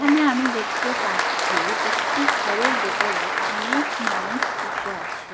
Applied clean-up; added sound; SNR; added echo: none; Applause; -3 dB; reverberation time 0.3 s.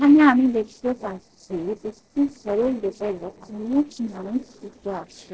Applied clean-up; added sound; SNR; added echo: neural separator model SepFormer DNS4.